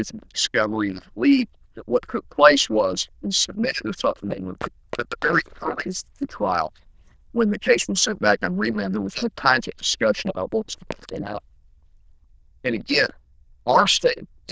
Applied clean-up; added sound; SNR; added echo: neural diffusion model UNIVERSE++.